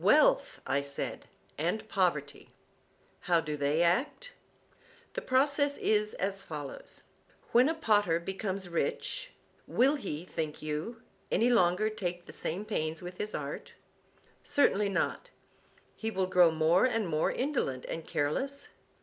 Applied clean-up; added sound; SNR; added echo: none; none; none; none.